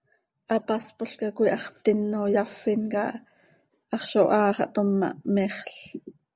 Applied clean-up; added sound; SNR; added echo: none; none; none; none.